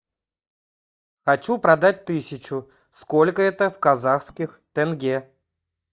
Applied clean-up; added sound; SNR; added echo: neural mask model DeepFilterNet 3.